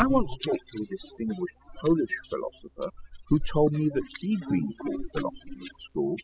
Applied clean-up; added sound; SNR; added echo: classical method spectral subtraction.